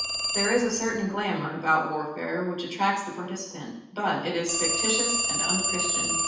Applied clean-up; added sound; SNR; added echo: none; Telephone; 1 dB; reverberation time 0.9 s.